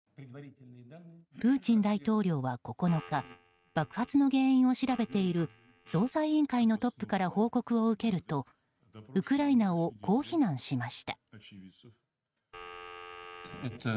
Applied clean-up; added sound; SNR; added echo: neural mask model RNNoise.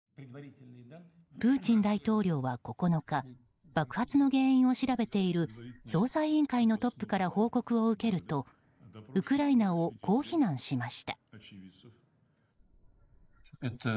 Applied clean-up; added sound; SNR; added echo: neural mask model Resemble Enhance denoiser.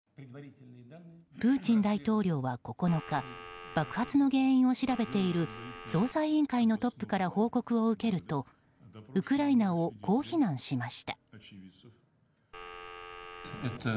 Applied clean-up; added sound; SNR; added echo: none; Telephone; 15 dB; none.